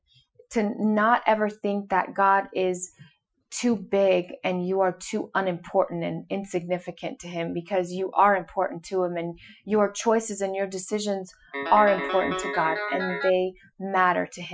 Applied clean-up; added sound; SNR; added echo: classical method Wiener filter.